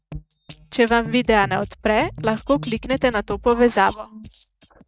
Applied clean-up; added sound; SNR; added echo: neural mask model RNNoise.